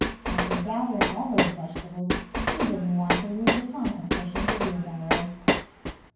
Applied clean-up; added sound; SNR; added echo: none; Train; -3 dB; reverberation time 0.9 s.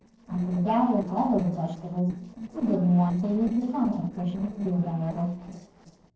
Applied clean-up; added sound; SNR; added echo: neural separator model SepFormer DNS4.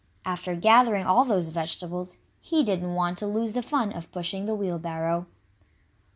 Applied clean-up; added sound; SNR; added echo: none; none; none; none.